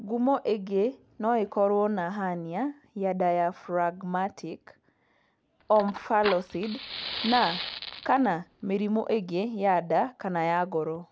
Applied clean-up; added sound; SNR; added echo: none; Fire; 10 dB; none.